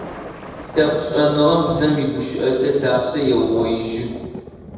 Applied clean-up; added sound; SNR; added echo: none; Thunder; 13 dB; reverberation time 1.1 s.